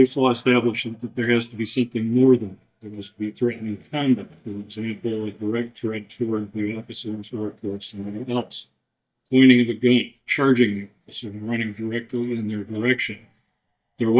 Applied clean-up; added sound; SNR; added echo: neural mask model DeepFilterNet 3.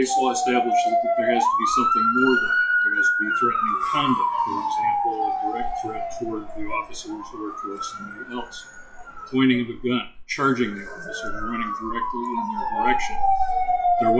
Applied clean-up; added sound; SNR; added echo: classical method WPE with log-MMSE.